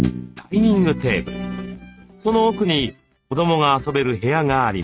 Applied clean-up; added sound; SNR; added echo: neural mask model RNNoise.